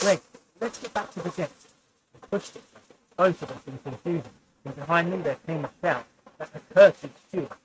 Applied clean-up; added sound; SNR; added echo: neural mask model RNNoise.